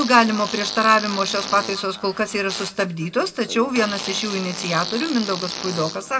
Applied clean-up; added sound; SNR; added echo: none; Fart; 10 dB; reverberation time 1.2 s.